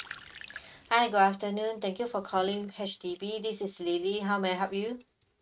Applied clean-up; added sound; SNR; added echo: neural mask model RNNoise.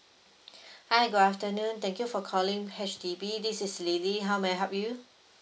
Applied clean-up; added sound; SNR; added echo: none; none; none; none.